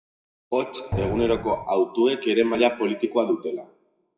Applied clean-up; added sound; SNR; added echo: classical method WPE with log-MMSE.